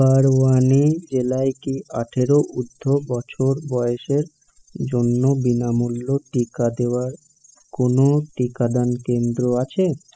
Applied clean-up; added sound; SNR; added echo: classical method spectral subtraction.